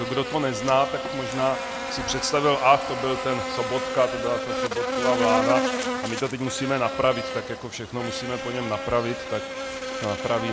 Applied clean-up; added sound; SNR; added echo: none; Buzz; 3 dB; none.